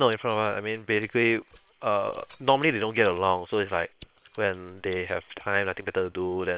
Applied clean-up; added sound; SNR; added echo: neural separator model SepFormer WHAM!.